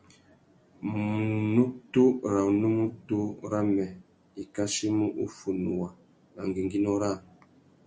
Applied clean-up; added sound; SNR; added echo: none; none; none; none.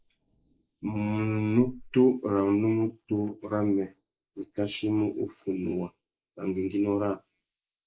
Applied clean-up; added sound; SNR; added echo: neural mask model Resemble Enhance denoiser.